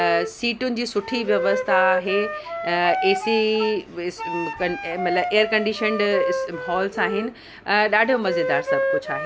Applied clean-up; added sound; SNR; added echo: none; Wind instrument, woodwind instrument; 4 dB; none.